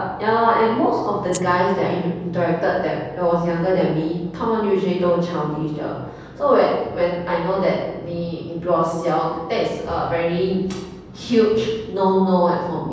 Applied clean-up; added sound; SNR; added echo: none; Rattle (instrument); 13 dB; reverberation time 1.1 s.